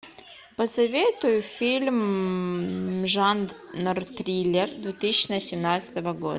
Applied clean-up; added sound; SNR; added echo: none; none; none; none.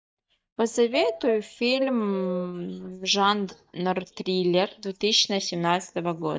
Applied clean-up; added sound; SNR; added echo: neural mask model DeepFilterNet 3.